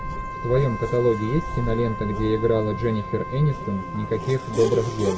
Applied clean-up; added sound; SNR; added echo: none; Race car, auto racing / Accelerating, revving, vroom + Wind instrument, woodwind instrument; 7 dB; none.